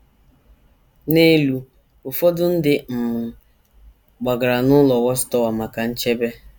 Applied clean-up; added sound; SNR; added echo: none; none; none; none.